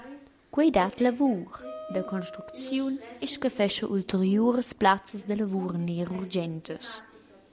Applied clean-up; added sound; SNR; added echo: none; Wind instrument, woodwind instrument; 14 dB; none.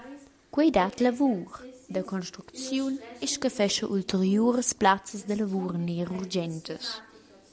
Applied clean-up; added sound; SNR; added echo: none; none; none; none.